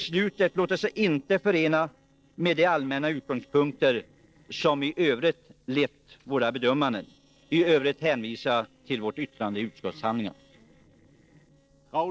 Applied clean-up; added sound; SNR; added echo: neural separator model SepFormer DNS4.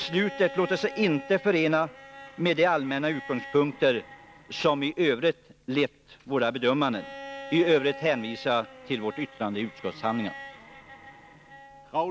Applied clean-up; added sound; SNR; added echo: none; Bowed string instrument; 17 dB; none.